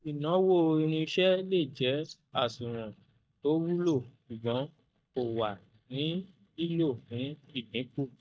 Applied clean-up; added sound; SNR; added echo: neural mask model DeepFilterNet 3.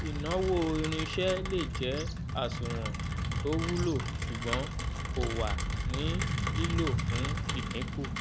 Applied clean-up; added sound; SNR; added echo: none; Rain; -2 dB; none.